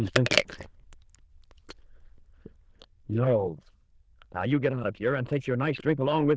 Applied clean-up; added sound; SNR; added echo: neural diffusion model UNIVERSE++.